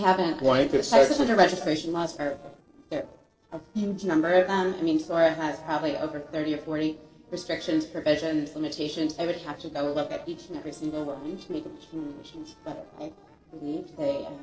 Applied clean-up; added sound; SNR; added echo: neural separator model SepFormer DNS4.